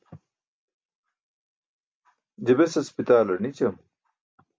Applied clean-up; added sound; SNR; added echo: none; none; none; none.